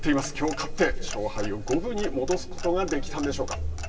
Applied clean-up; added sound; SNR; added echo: none; Clock; 3 dB; reverberation time 2.9 s.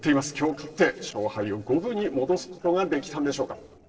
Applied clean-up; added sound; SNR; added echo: neural separator model SepFormer DNS4.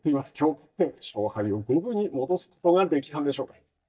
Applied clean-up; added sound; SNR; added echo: neural mask model DeepFilterNet 3.